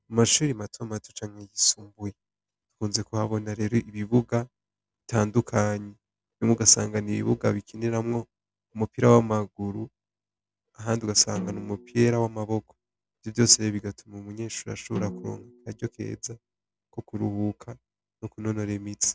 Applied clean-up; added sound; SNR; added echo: none; Snare drum; 13 dB; none.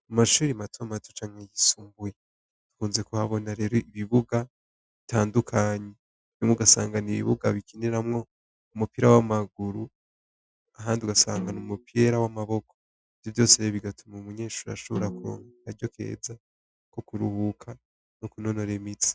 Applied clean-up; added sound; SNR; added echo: classical method Wiener filter.